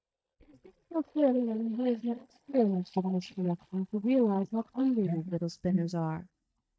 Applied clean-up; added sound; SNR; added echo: neural mask model DeepFilterNet 3.